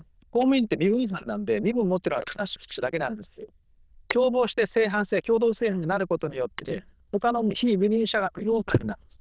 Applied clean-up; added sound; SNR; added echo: neural diffusion model UNIVERSE++.